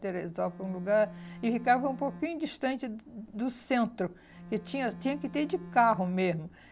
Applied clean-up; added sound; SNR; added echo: none; Bowed string instrument; 15 dB; none.